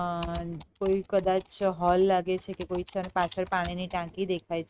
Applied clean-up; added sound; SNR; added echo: neural mask model RNNoise.